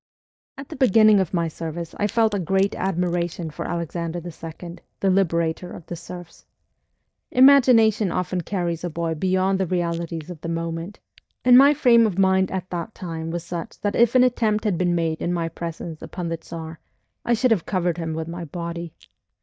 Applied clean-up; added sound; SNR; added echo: neural mask model DeepFilterNet 3.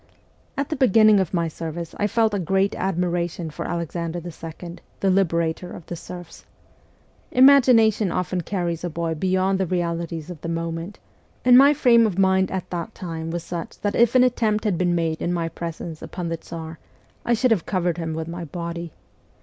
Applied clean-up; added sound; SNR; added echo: none; none; none; none.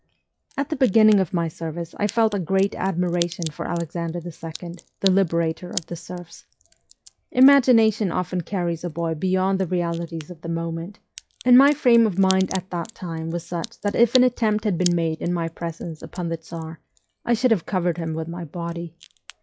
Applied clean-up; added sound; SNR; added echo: classical method log-MMSE.